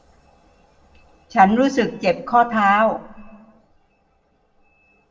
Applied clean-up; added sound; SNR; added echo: none; none; none; reverberation time 0.5 s.